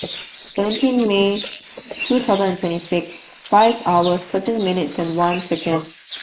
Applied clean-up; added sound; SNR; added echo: neural mask model Resemble Enhance denoiser.